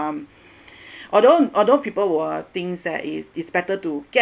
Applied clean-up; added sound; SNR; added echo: none; none; none; none.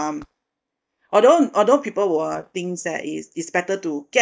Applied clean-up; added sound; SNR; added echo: neural mask model DeepFilterNet 3.